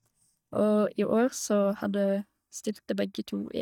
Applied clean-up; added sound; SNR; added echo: neural mask model DeepFilterNet 3.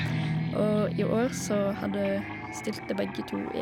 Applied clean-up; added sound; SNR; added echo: none; Guitar; 3 dB; none.